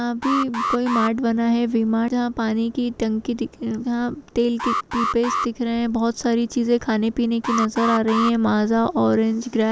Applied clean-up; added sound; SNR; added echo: neural mask model Resemble Enhance denoiser.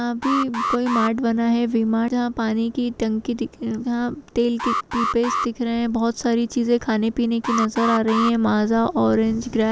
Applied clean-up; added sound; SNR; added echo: none; Alarm; 6 dB; none.